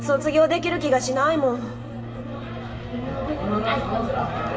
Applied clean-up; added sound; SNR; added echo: none; Brass instrument; 11 dB; reverberation time 1.9 s.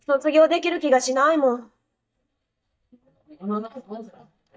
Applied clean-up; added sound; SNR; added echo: neural mask model DeepFilterNet 3.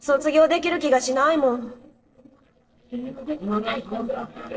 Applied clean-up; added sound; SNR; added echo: neural separator model SepFormer DNS4.